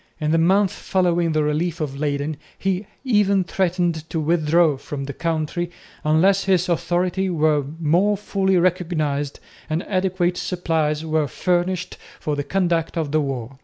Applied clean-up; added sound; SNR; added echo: none; none; none; none.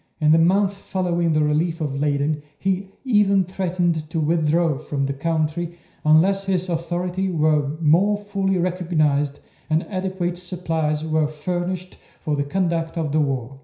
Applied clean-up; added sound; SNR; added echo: none; none; none; reverberation time 0.5 s.